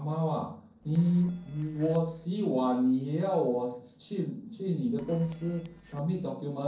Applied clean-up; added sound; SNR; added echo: neural separator model SepFormer DNS4.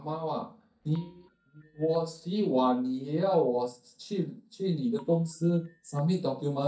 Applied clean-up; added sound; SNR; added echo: neural mask model DeepFilterNet 3.